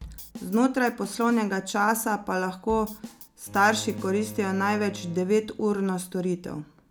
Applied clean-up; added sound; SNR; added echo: none; Bowed string instrument + Drum / Drum kit; 17 dB; none.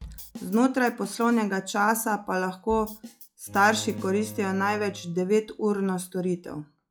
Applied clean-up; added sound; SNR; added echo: classical method log-MMSE.